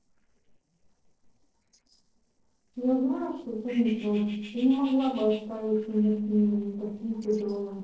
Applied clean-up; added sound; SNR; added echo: neural separator model SepFormer DNS4.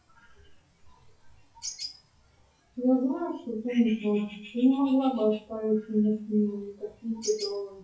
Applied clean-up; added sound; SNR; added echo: classical method WPE with log-MMSE.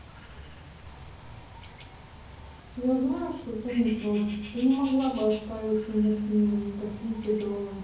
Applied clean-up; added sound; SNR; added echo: none; Bird; 15 dB; reverberation time 0.7 s.